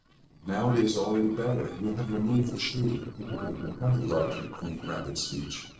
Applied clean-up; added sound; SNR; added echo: neural separator model SepFormer DNS4.